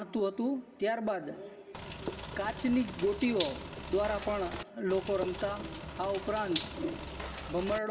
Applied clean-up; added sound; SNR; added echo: none; Bathtub (filling or washing); 0 dB; reverberation time 2.1 s.